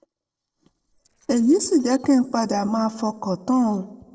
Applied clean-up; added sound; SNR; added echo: neural separator model SepFormer DNS4.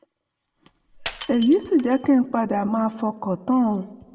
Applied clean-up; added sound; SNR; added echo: none; Shatter; 14 dB; reverberation time 1.3 s.